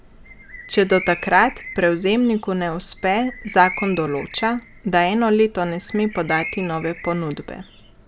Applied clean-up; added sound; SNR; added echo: none; Bird; 15 dB; none.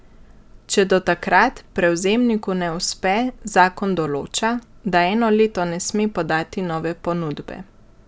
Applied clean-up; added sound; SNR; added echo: none; none; none; none.